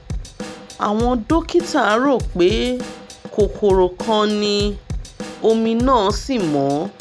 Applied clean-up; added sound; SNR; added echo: none; Drum / Drum kit; 11 dB; none.